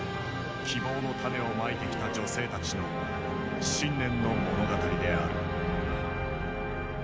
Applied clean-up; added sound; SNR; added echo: none; none; none; none.